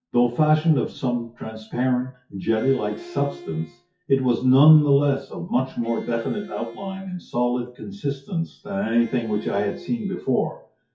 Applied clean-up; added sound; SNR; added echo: classical method WPE with log-MMSE.